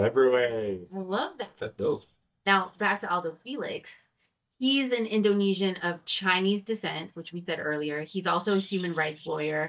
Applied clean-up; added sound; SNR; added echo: neural mask model DeepFilterNet 3.